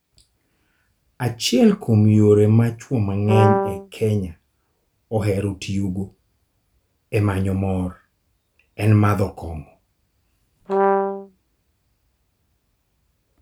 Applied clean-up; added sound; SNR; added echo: none; Brass instrument; -1 dB; none.